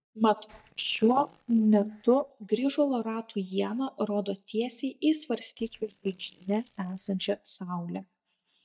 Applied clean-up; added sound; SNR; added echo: neural mask model DeepFilterNet 3.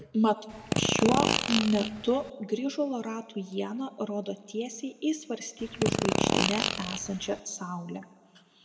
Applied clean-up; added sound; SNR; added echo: none; Fart; -2 dB; reverberation time 1.1 s.